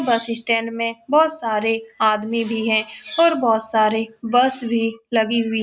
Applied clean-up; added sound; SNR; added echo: none; none; none; none.